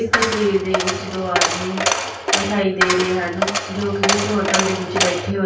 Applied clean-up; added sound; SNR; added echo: none; Coin (dropping); 0 dB; reverberation time 0.3 s.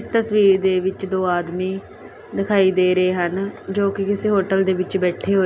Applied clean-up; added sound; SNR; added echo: none; none; none; none.